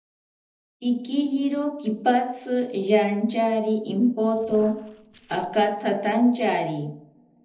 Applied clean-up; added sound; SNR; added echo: neural separator model SepFormer DNS4.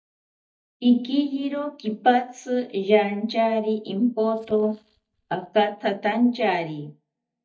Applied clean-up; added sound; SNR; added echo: neural mask model DeepFilterNet 3.